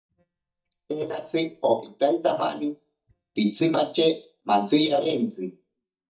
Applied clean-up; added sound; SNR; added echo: neural mask model DeepFilterNet 3.